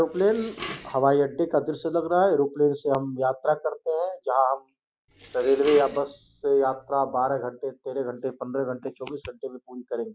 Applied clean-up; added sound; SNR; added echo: none; Dishes, pots, and pans; 17 dB; none.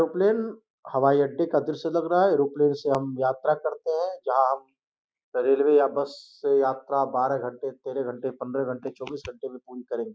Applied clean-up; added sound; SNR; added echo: none; none; none; none.